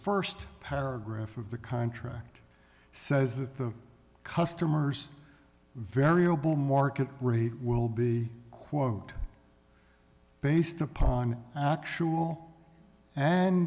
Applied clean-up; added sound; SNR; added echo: none; none; none; none.